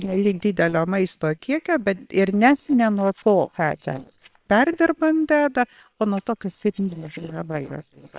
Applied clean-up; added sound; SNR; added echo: neural separator model SepFormer WHAM!.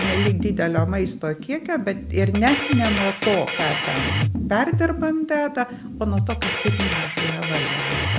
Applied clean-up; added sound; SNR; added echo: none; Drum kit; 1 dB; none.